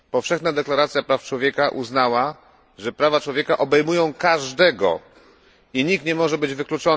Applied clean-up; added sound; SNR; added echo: none; none; none; none.